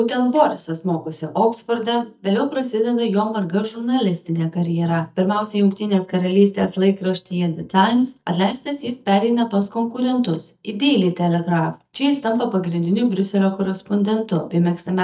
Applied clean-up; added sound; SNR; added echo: neural mask model DeepFilterNet 3.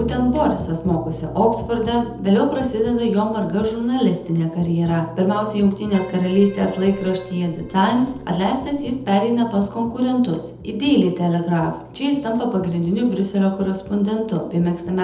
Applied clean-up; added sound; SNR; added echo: none; Keyboard (musical); 20 dB; reverberation time 0.7 s.